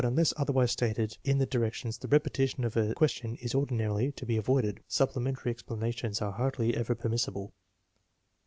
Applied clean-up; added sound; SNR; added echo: none; none; none; none.